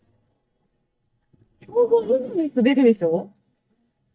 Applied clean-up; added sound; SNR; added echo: neural mask model DeepFilterNet 3.